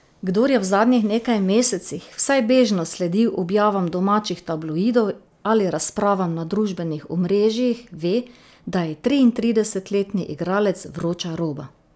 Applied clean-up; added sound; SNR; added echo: none; none; none; none.